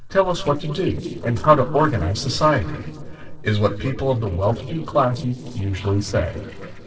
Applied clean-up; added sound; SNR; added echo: neural separator model SepFormer DNS4.